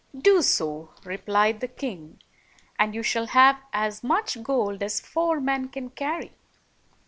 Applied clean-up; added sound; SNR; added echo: none; none; none; none.